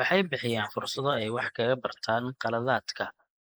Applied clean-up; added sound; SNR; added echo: neural mask model Resemble Enhance denoiser.